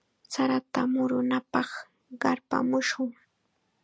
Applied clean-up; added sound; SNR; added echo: none; none; none; none.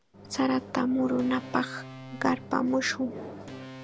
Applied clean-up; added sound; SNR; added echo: none; Microwave oven + Organ; 13 dB; none.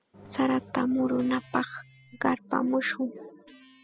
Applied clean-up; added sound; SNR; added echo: classical method spectral subtraction.